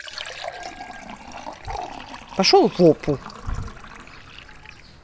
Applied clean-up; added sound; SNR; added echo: none; Fill (with liquid); 14 dB; none.